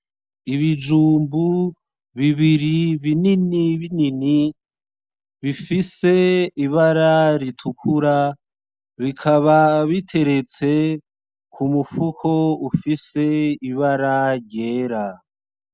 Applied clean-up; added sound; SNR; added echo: none; none; none; none.